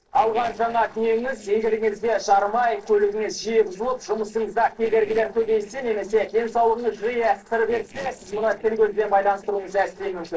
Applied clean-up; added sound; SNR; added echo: neural separator model SepFormer DNS4.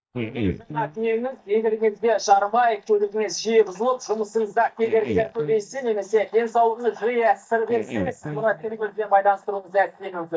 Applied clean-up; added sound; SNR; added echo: neural mask model DeepFilterNet 3.